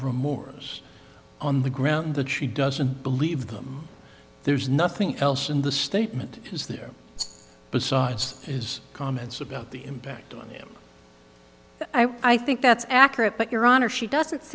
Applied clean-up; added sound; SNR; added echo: none; Rattle; 13 dB; none.